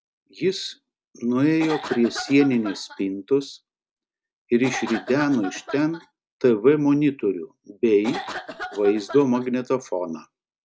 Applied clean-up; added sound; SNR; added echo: none; Cough; 12 dB; none.